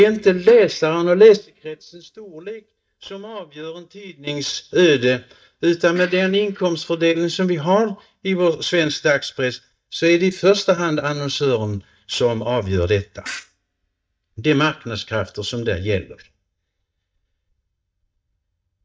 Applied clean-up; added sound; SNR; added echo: neural mask model DeepFilterNet 3.